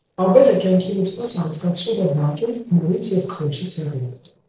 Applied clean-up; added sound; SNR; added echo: neural separator model SepFormer DNS4.